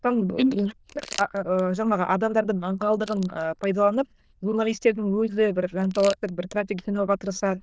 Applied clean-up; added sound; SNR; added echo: neural diffusion model UNIVERSE++.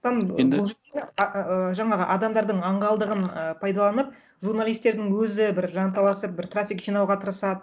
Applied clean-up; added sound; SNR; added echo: neural mask model Resemble Enhance denoiser.